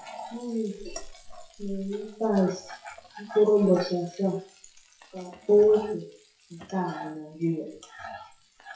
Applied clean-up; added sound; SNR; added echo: classical method WPE with log-MMSE.